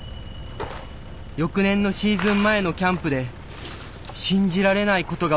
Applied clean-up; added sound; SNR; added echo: none; Engine; 14 dB; none.